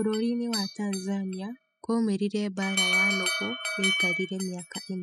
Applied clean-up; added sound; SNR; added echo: classical method spectral subtraction.